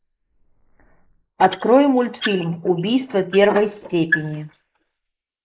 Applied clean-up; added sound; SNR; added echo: neural mask model Resemble Enhance denoiser.